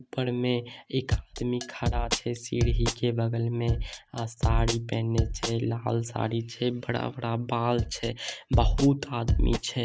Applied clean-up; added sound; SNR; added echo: neural mask model RNNoise.